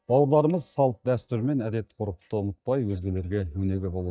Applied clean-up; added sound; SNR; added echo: neural mask model DeepFilterNet 3.